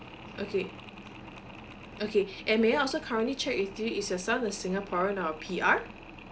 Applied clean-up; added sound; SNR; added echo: none; Mechanisms; 17 dB; none.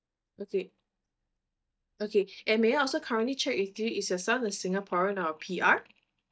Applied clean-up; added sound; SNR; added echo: neural mask model DeepFilterNet 3.